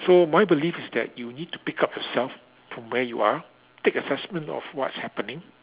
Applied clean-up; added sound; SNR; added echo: none; none; none; none.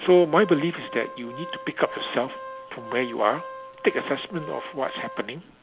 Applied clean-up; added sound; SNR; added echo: none; Organ; 14 dB; none.